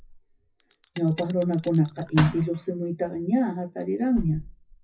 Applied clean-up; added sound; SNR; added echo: classical method WPE with log-MMSE.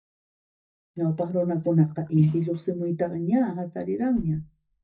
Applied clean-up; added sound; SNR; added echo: neural mask model DeepFilterNet 3.